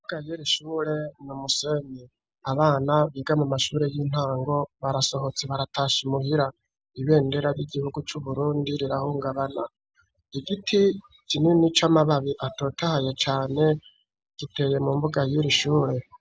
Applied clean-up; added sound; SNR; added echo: none; none; none; none.